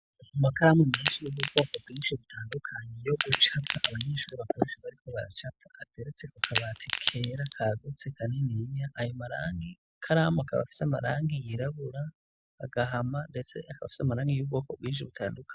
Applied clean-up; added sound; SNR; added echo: none; Crack; -1 dB; none.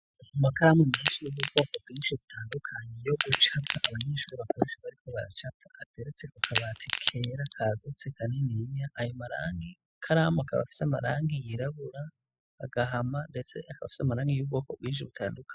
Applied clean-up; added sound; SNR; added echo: classical method spectral subtraction.